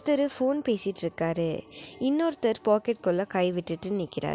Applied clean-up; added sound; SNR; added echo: none; none; none; none.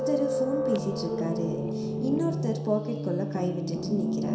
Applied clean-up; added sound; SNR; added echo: none; Piano; 0 dB; reverberation time 0.7 s.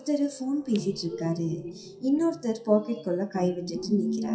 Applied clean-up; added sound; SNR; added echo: classical method WPE with log-MMSE.